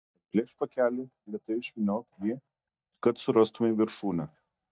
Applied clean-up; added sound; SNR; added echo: neural mask model DeepFilterNet 3.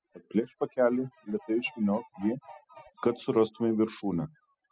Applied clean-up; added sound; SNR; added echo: classical method spectral subtraction.